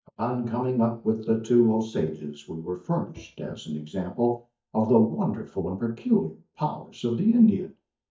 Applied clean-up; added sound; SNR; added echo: neural mask model DeepFilterNet 3.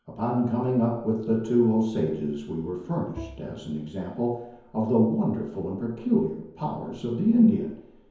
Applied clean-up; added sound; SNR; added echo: none; Bowed string instrument; 19 dB; reverberation time 0.9 s.